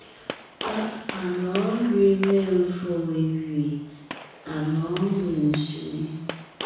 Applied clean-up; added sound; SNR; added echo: none; Gunshot, gunfire; 13 dB; reverberation time 1.1 s.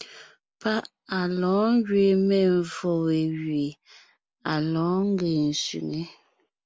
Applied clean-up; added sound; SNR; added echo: none; none; none; none.